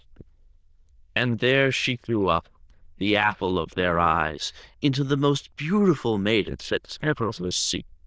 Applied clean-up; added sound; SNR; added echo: neural diffusion model UNIVERSE++.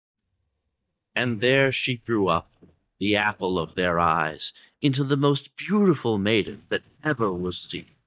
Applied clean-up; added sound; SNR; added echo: neural mask model DeepFilterNet 3.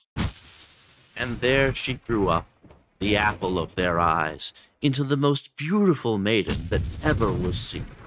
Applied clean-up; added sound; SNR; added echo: neural mask model RNNoise.